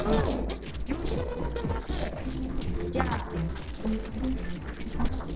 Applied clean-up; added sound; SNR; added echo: neural separator model SepFormer DNS4.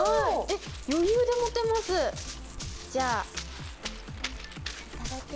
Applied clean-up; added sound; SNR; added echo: none; Run; 11 dB; none.